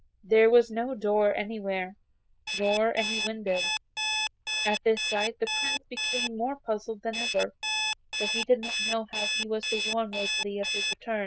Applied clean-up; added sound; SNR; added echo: neural diffusion model UNIVERSE++.